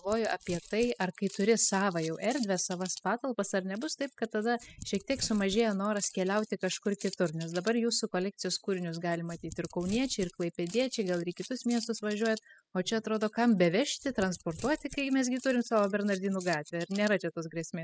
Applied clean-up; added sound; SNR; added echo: classical method spectral subtraction.